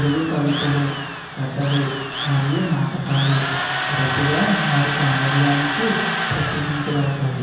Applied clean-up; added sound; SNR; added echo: none; Drill; 3 dB; reverberation time 1.0 s.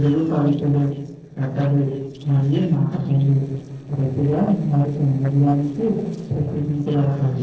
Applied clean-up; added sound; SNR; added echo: neural separator model SepFormer DNS4.